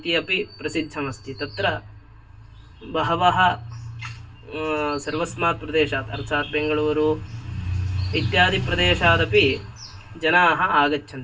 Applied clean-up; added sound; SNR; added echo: none; none; none; reverberation time 0.2 s.